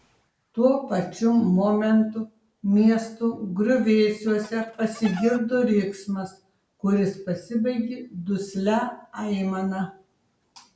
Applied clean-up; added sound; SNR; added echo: none; Chicken, rooster; 16 dB; none.